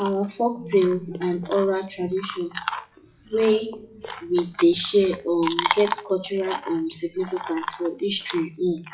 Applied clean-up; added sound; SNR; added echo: classical method WPE with log-MMSE.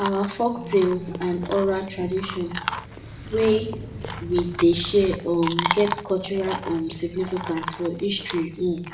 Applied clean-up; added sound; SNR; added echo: none; Chewing, mastication; 9 dB; reverberation time 0.5 s.